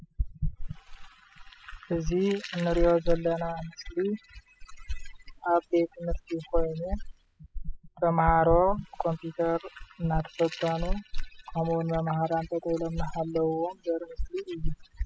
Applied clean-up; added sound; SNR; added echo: classical method spectral subtraction.